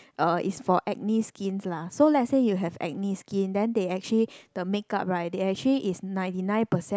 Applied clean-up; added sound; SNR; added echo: none; none; none; none.